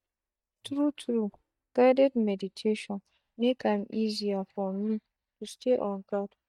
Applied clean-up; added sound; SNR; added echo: neural mask model DeepFilterNet 3.